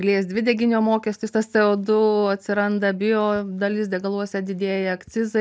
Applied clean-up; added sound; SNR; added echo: none; none; none; none.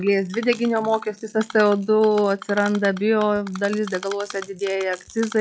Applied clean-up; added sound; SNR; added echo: classical method log-MMSE.